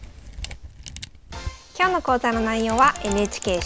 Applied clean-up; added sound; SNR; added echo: none; Camera; 14 dB; none.